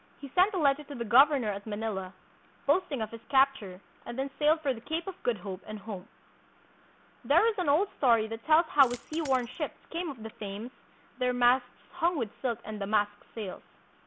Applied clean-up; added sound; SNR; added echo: none; Coin (dropping); 18 dB; none.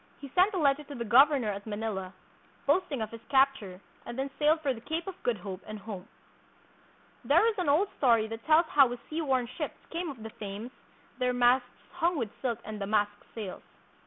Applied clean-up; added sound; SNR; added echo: none; none; none; none.